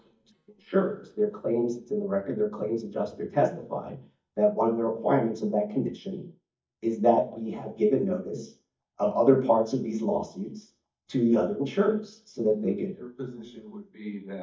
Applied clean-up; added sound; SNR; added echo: neural mask model DeepFilterNet 3.